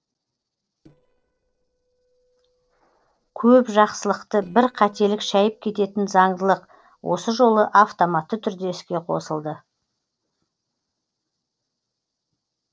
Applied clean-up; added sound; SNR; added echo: neural separator model SepFormer DNS4.